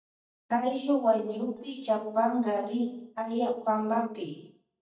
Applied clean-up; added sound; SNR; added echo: neural mask model DeepFilterNet 3.